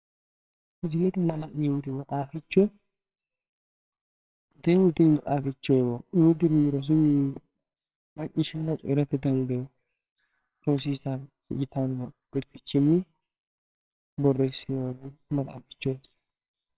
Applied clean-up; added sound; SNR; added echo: neural separator model SepFormer WHAMR!.